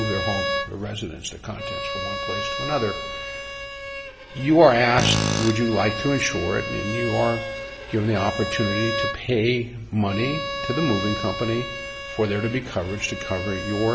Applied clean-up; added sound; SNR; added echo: none; Bowed string instrument + Tools; 5 dB; none.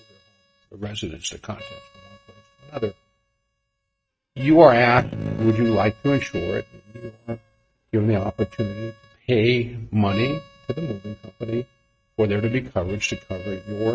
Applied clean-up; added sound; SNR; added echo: neural mask model RNNoise.